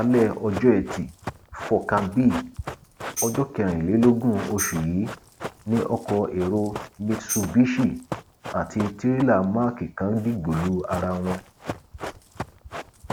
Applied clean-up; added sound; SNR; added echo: none; Run + Tambourine; 11 dB; none.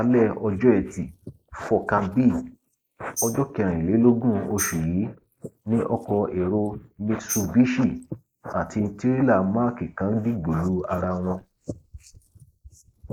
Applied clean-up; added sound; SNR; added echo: neural mask model Resemble Enhance denoiser.